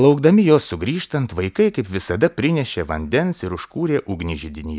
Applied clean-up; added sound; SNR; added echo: none; none; none; none.